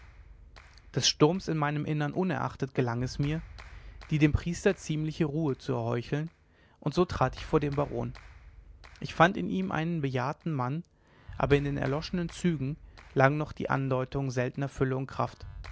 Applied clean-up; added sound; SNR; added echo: none; Clapping; 19 dB; none.